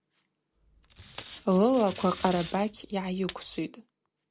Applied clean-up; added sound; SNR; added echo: none; Packing tape, duct tape; 17 dB; none.